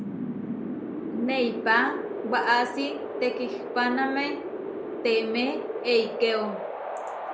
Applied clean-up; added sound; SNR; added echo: none; Wind; 5 dB; none.